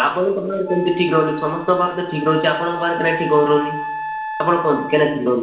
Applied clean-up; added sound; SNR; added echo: none; Wind instrument, woodwind instrument; 10 dB; reverberation time 0.7 s.